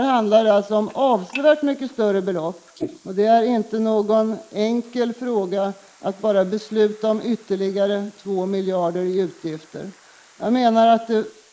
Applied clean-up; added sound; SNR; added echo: neural mask model Resemble Enhance denoiser.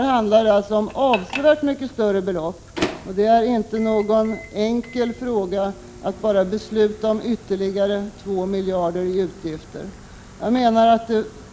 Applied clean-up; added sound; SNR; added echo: none; Microwave oven; 17 dB; none.